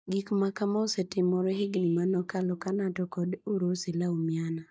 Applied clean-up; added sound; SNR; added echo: neural mask model DeepFilterNet 3.